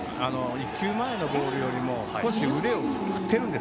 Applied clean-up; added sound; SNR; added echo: none; none; none; none.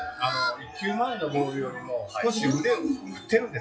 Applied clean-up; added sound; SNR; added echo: classical method WPE with log-MMSE.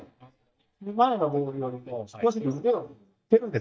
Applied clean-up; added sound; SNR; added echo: neural mask model DeepFilterNet 3.